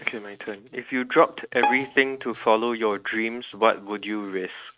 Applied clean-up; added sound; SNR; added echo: neural mask model RNNoise.